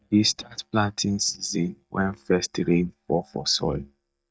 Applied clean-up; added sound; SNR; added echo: neural mask model DeepFilterNet 3.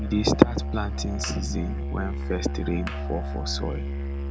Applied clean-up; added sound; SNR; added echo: none; Musical instrument; 2 dB; none.